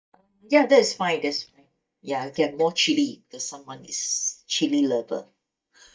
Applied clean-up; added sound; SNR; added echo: neural mask model DeepFilterNet 3.